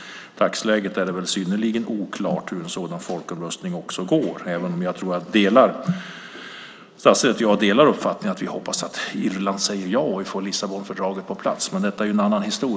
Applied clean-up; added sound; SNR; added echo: none; none; none; none.